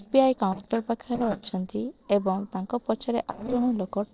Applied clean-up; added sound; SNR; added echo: neural separator model SepFormer DNS4.